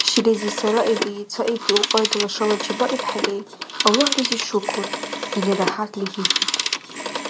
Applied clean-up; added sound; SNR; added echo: none; Telephone; 2 dB; none.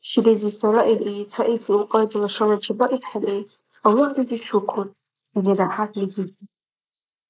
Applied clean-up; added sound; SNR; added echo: neural mask model Resemble Enhance denoiser.